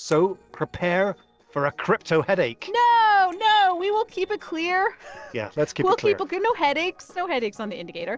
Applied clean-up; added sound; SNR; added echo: neural separator model SepFormer DNS4.